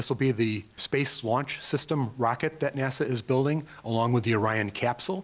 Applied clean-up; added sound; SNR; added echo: none; none; none; none.